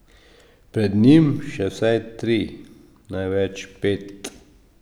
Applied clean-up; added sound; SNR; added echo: none; none; none; none.